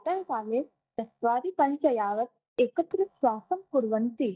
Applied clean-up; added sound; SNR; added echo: neural mask model DeepFilterNet 3.